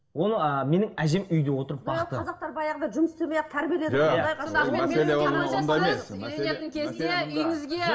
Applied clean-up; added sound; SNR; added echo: none; none; none; reverberation time 0.7 s.